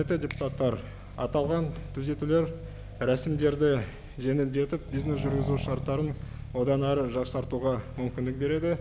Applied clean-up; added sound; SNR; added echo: none; Accelerating, revving, vroom; 9 dB; none.